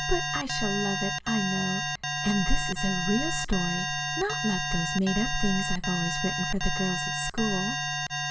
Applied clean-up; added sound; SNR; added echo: none; Alarm; 2 dB; reverberation time 0.2 s.